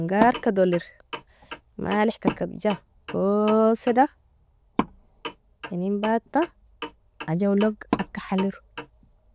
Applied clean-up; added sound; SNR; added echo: none; Clock + Wood; 9 dB; none.